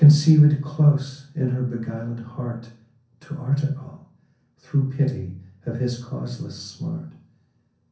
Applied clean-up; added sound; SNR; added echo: none; none; none; reverberation time 0.6 s.